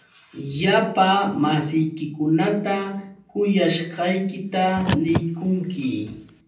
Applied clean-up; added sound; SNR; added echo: none; Car; 9 dB; reverberation time 0.6 s.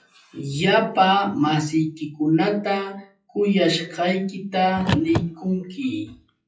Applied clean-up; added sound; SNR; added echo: classical method WPE with log-MMSE.